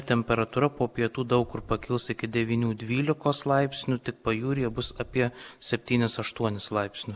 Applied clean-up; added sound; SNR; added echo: none; none; none; none.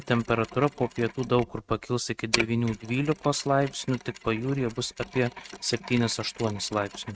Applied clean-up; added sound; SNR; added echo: neural mask model RNNoise.